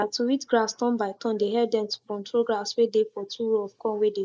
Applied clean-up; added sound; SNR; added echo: neural mask model Resemble Enhance denoiser.